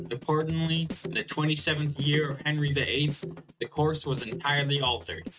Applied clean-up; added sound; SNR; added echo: neural mask model RNNoise.